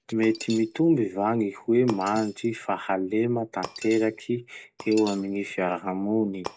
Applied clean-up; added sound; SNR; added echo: none; Shatter; 18 dB; none.